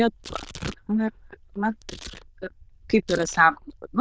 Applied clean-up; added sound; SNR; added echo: neural diffusion model UNIVERSE++.